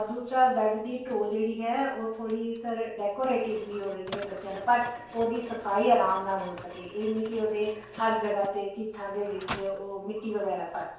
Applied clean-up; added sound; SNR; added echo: none; Mechanisms; 17 dB; reverberation time 0.5 s.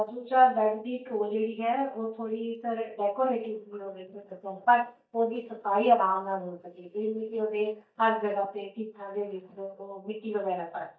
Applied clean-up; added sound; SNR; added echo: neural mask model DeepFilterNet 3.